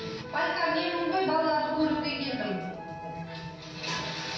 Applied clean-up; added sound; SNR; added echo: none; Wind instrument, woodwind instrument; 12 dB; reverberation time 0.3 s.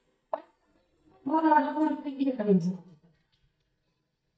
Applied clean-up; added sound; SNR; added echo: neural mask model DeepFilterNet 3.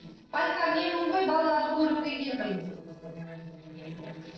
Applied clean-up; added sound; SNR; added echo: neural separator model SepFormer DNS4.